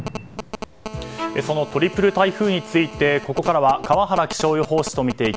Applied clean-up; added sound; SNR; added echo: none; Telephone + Bowed string instrument; 13 dB; none.